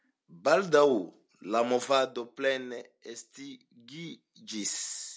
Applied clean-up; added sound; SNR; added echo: none; none; none; none.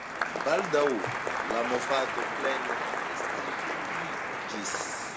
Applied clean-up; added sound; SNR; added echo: none; Applause; -1 dB; none.